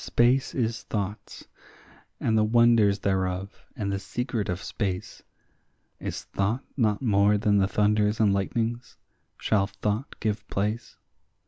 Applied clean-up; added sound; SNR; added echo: none; none; none; none.